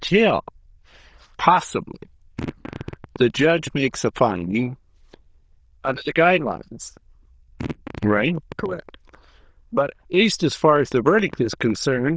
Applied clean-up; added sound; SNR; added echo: neural diffusion model UNIVERSE++.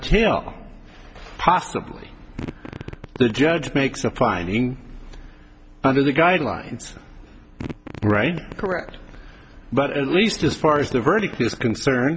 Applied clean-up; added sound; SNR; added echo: none; Fart; 14 dB; none.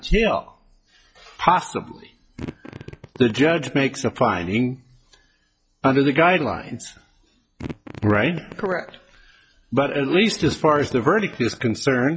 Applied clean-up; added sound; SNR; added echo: classical method log-MMSE.